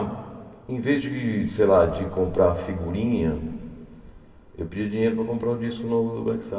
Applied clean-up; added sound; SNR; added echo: none; none; none; reverberation time 1.8 s.